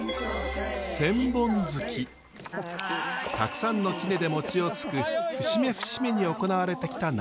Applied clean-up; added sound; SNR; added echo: none; none; none; none.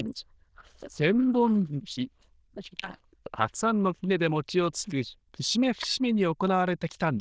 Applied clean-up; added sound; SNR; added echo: neural diffusion model UNIVERSE++.